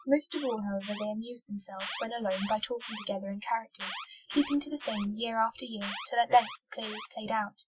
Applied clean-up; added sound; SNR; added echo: classical method Wiener filter.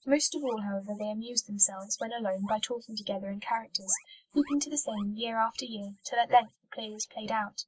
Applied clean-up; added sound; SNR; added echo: neural mask model Resemble Enhance denoiser.